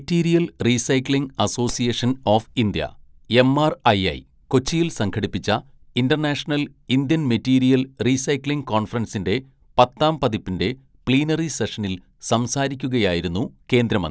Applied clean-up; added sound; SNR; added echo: none; Clapping; 16 dB; none.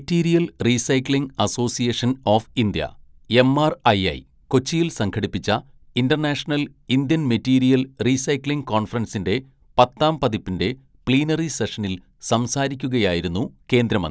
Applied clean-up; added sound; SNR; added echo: none; none; none; none.